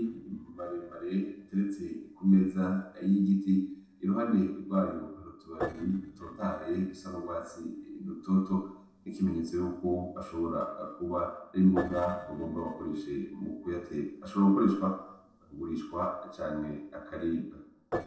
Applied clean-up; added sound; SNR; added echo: neural separator model SepFormer DNS4.